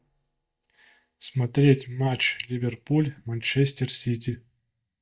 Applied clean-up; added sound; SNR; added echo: neural mask model DeepFilterNet 3.